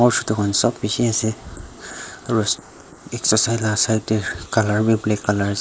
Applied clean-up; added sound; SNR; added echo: neural mask model Resemble Enhance denoiser.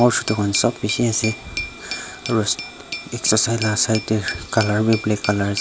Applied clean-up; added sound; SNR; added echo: none; Glass; 12 dB; none.